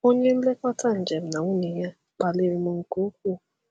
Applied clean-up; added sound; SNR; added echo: none; none; none; none.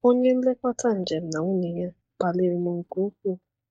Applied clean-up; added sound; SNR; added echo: neural mask model DeepFilterNet 3.